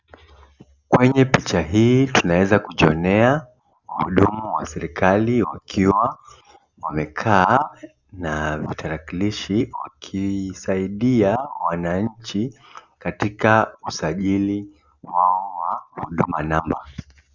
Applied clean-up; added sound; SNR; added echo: none; none; none; none.